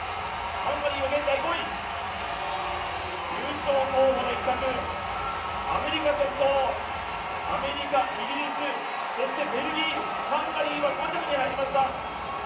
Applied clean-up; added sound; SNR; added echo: none; Wind instrument, woodwind instrument; 16 dB; reverberation time 0.6 s.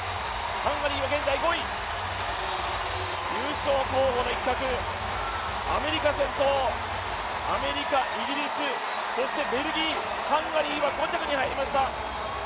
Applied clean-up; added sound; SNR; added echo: none; none; none; none.